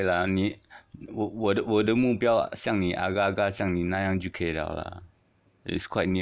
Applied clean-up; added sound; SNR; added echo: none; none; none; none.